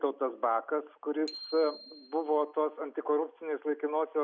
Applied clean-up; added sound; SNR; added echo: none; Bicycle bell; 19 dB; none.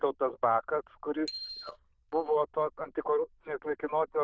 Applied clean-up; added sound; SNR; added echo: neural diffusion model UNIVERSE++.